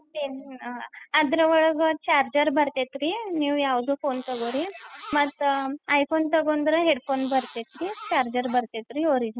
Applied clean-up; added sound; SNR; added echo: classical method spectral subtraction.